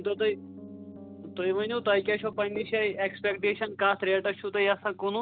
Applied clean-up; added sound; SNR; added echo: none; Piano; 18 dB; none.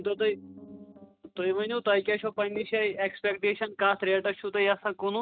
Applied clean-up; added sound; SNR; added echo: neural mask model RNNoise.